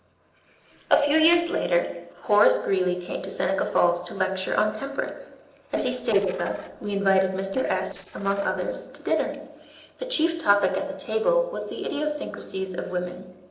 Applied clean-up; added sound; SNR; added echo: neural separator model SepFormer DNS4.